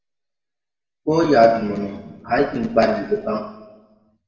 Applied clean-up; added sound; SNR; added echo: none; none; none; reverberation time 1.1 s.